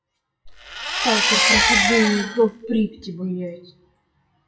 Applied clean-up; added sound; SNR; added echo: classical method WPE with log-MMSE.